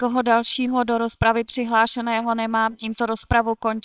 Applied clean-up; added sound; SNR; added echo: neural separator model SepFormer WHAMR!.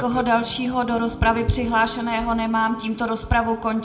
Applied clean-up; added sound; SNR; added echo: none; Piano; 16 dB; reverberation time 0.7 s.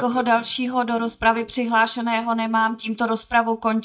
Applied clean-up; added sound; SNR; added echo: neural mask model DeepFilterNet 3.